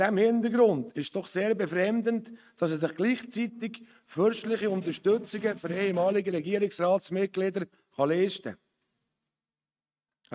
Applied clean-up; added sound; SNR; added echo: neural mask model RNNoise.